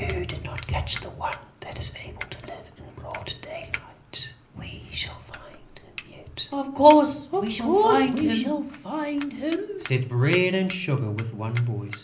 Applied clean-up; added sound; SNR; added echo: none; Domestic sounds, home sounds; 18 dB; reverberation time 0.5 s.